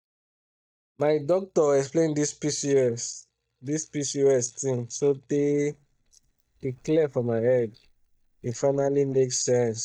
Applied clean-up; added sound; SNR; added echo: neural mask model DeepFilterNet 3.